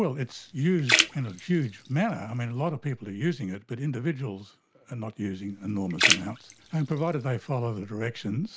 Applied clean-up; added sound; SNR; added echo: none; Splash, splatter; 2 dB; none.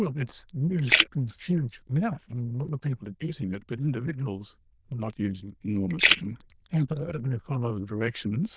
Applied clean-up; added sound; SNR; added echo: neural diffusion model UNIVERSE++.